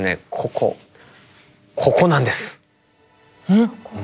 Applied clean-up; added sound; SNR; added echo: none; none; none; none.